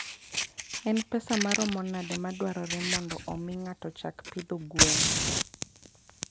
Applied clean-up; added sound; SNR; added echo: none; Fire; -2 dB; none.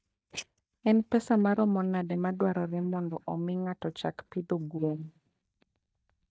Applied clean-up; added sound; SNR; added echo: neural mask model DeepFilterNet 3.